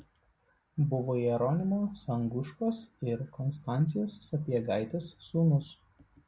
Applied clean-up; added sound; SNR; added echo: none; none; none; none.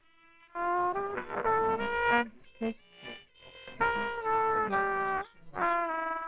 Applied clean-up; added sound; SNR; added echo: neural separator model SepFormer WHAMR!.